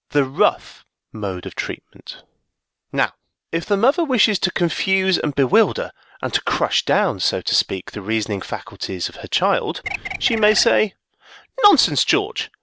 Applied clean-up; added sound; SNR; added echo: none; Bird; 7 dB; none.